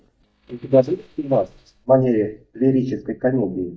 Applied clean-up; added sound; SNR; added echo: neural mask model DeepFilterNet 3.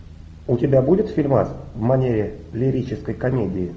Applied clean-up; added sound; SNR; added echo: none; none; none; none.